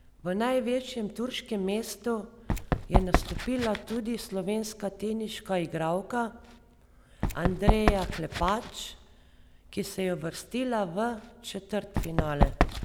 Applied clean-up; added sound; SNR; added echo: none; Run; 1 dB; none.